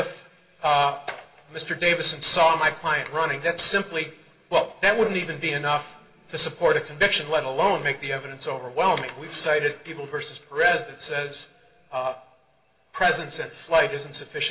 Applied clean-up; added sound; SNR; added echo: none; none; none; reverberation time 2.1 s.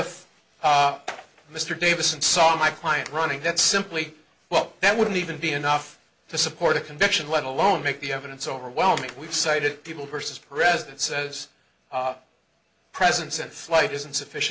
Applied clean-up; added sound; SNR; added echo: none; none; none; none.